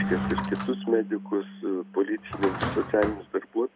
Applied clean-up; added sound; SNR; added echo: none; Drawer open or close + Marimba, xylophone / Wood; 5 dB; none.